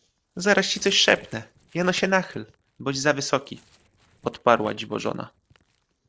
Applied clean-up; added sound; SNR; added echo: neural separator model SepFormer DNS4.